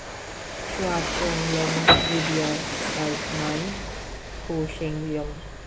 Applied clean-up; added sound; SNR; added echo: none; Piano + Train; -2 dB; none.